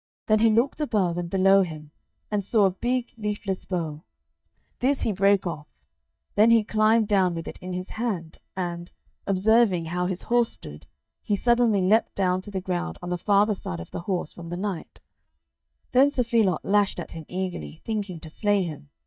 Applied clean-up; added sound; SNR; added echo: neural mask model DeepFilterNet 3.